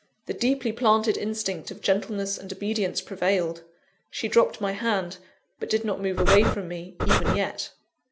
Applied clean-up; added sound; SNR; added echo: none; Breathing; -5 dB; none.